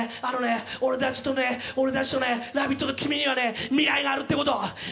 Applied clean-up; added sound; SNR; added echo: none; none; none; none.